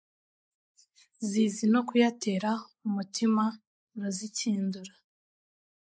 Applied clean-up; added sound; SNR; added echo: neural mask model Resemble Enhance denoiser.